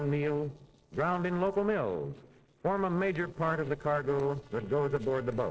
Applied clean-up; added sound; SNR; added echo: neural separator model SepFormer DNS4.